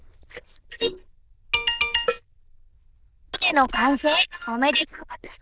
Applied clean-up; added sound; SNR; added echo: neural diffusion model UNIVERSE++.